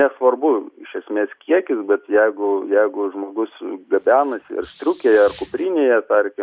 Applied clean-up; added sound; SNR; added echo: none; Hiss; 14 dB; none.